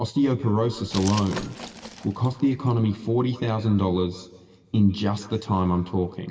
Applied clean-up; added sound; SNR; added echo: none; Glass; 16 dB; reverberation time 1.4 s.